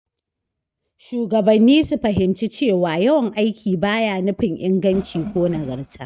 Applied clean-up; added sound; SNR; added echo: neural mask model RNNoise.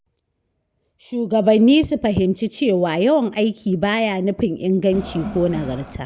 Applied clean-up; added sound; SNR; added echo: none; Crowd; 12 dB; none.